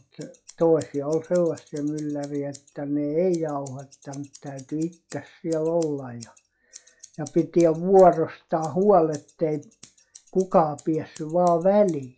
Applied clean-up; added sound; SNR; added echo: classical method log-MMSE.